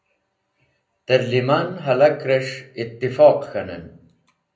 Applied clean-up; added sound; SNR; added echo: none; none; none; reverberation time 0.5 s.